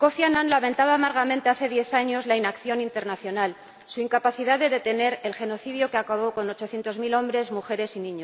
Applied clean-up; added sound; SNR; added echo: none; none; none; none.